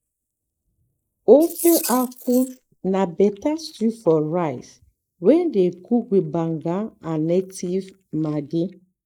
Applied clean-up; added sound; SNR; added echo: neural mask model Resemble Enhance denoiser.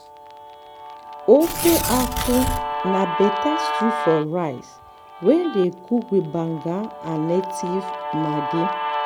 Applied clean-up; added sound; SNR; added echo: none; Guitar + Tearing; 5 dB; none.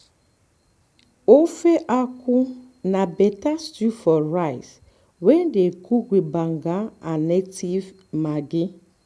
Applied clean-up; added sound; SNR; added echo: none; none; none; none.